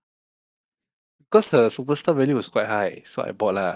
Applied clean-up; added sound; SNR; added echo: neural mask model DeepFilterNet 3.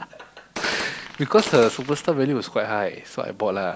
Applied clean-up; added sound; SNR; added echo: none; Gunshot, gunfire; 10 dB; none.